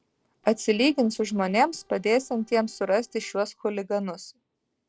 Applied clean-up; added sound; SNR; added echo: neural separator model SepFormer DNS4.